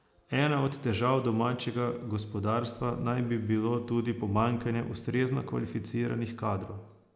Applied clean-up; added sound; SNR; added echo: none; none; none; none.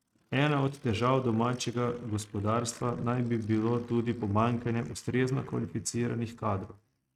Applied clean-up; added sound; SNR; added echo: neural mask model RNNoise.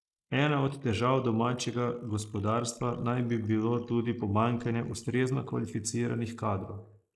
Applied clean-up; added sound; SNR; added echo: neural mask model Resemble Enhance denoiser.